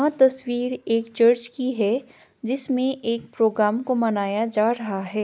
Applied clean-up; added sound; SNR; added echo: none; none; none; none.